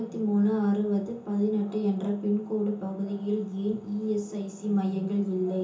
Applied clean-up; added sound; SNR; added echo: none; none; none; reverberation time 0.6 s.